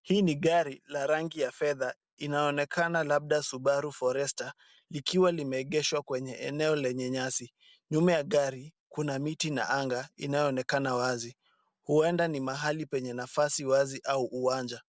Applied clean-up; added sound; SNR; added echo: none; none; none; none.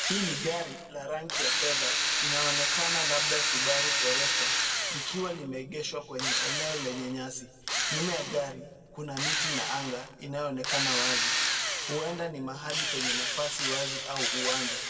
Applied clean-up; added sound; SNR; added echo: none; Drill; -5 dB; reverberation time 1.4 s.